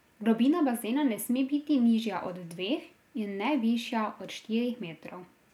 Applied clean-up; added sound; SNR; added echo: none; none; none; none.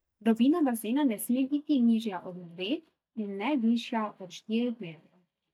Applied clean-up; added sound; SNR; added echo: neural mask model DeepFilterNet 3.